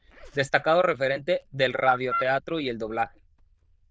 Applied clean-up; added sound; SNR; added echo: neural diffusion model UNIVERSE++.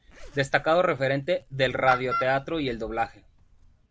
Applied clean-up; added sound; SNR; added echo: none; Zipper (clothing) + Clapping; 20 dB; none.